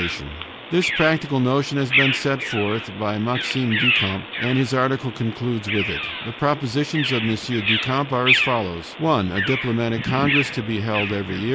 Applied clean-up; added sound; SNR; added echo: none; Bird vocalization, bird call, bird song; 3 dB; none.